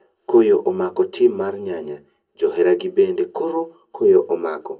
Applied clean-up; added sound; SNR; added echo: none; none; none; reverberation time 0.3 s.